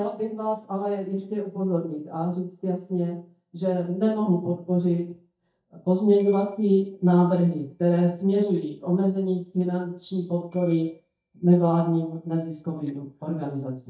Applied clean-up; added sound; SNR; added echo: neural mask model DeepFilterNet 3.